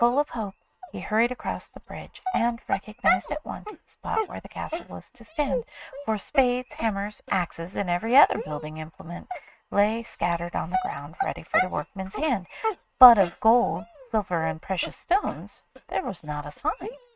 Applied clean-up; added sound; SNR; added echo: neural mask model RNNoise.